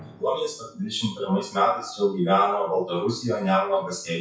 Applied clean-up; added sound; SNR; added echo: classical method WPE with log-MMSE.